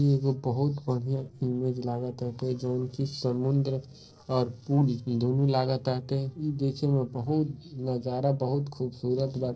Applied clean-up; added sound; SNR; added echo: neural separator model SepFormer DNS4.